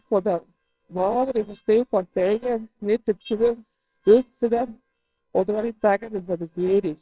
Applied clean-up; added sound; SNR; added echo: neural separator model SepFormer WHAMR!.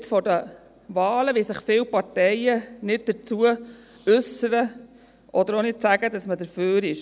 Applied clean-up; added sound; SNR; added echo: none; none; none; none.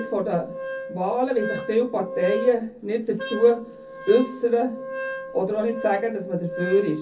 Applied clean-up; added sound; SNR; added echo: none; Wind instrument, woodwind instrument; 9 dB; reverberation time 0.3 s.